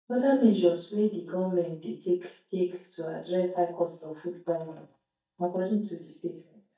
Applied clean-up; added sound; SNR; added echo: neural mask model DeepFilterNet 3.